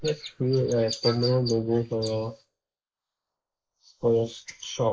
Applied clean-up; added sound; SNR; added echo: neural mask model Resemble Enhance denoiser.